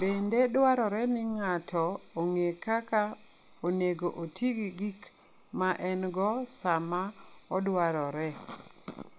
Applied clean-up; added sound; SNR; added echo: none; none; none; none.